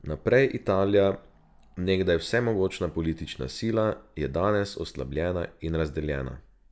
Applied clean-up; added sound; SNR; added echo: none; none; none; none.